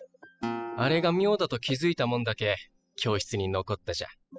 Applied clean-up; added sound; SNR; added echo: classical method spectral subtraction.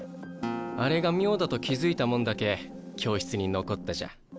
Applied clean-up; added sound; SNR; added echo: none; Acoustic guitar; 13 dB; none.